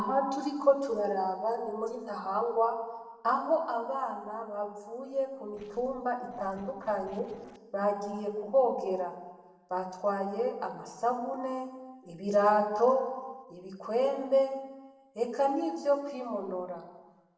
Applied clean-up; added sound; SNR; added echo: neural separator model SepFormer DNS4.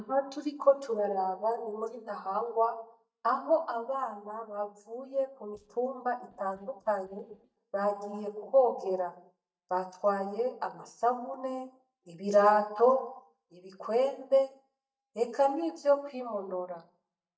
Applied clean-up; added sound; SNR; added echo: neural mask model DeepFilterNet 3.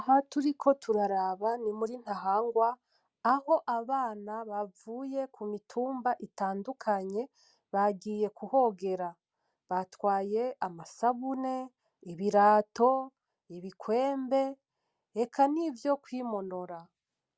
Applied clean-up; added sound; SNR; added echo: none; none; none; none.